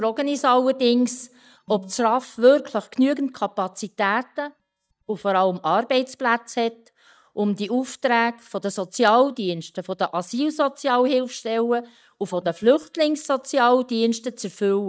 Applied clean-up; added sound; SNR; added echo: neural mask model DeepFilterNet 3.